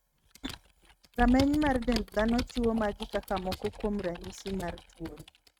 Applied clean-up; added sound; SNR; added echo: neural mask model RNNoise.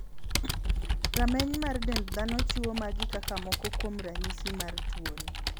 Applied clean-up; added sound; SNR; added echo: none; Computer keyboard; -4 dB; none.